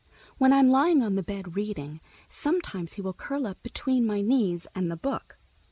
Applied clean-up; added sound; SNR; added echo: none; none; none; none.